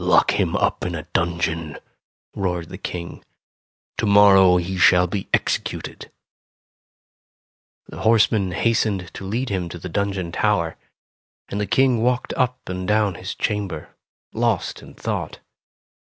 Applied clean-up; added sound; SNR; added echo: none; none; none; none.